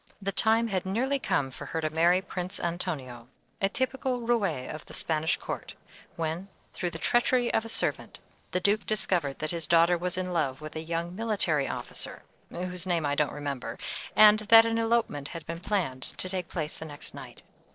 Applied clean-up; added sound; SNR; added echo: neural separator model SepFormer DNS4.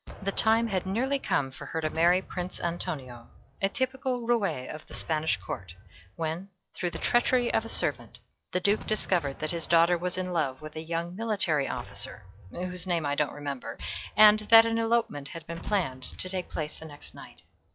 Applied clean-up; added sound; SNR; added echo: classical method log-MMSE.